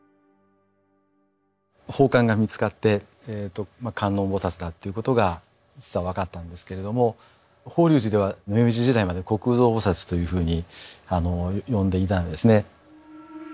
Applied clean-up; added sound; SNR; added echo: none; none; none; none.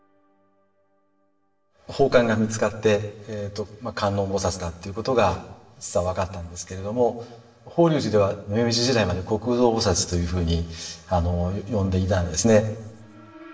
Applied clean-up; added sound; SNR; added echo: none; none; none; reverberation time 0.8 s.